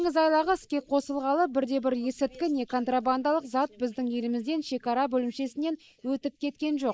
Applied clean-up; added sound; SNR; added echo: neural mask model Resemble Enhance denoiser.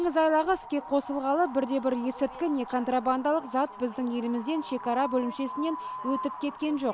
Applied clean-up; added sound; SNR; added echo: none; Wind; 13 dB; none.